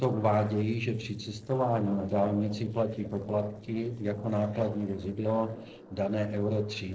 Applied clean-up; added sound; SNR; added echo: neural separator model SepFormer DNS4.